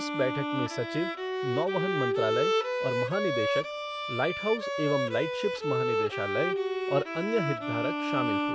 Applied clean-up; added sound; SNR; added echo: none; Bowed string instrument; -2 dB; none.